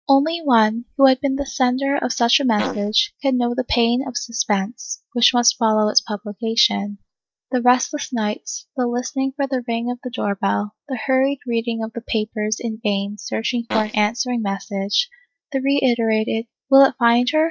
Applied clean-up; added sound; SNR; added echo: neural mask model DeepFilterNet 3.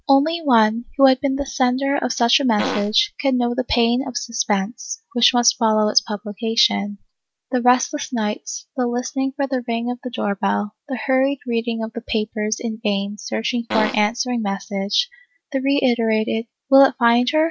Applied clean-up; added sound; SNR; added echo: none; Fart; 5 dB; none.